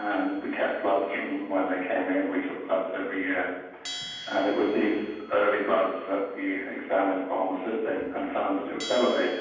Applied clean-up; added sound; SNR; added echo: none; Bell; 18 dB; reverberation time 1.2 s.